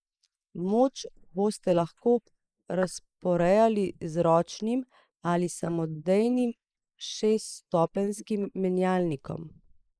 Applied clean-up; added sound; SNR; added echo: neural mask model Resemble Enhance denoiser.